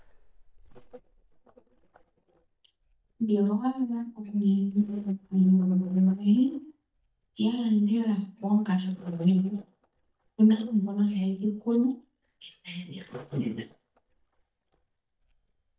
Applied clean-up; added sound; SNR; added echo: neural mask model DeepFilterNet 3.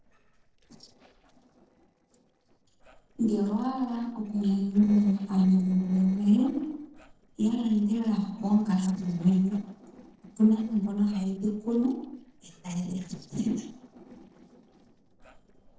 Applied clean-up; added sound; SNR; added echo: neural separator model SepFormer DNS4.